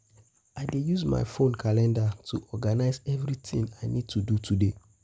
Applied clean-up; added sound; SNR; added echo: none; none; none; none.